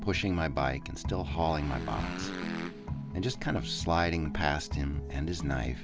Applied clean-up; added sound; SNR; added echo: none; Motorcycle; 10 dB; none.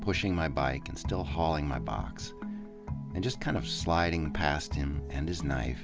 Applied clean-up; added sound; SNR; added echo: none; none; none; none.